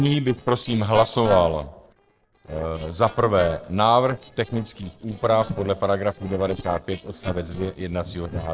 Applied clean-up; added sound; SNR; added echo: neural separator model SepFormer DNS4.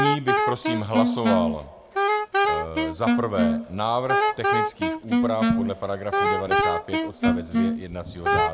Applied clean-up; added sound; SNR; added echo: none; Wind instrument, woodwind instrument; -5 dB; none.